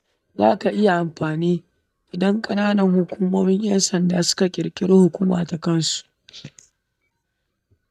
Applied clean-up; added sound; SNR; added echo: neural mask model DeepFilterNet 3.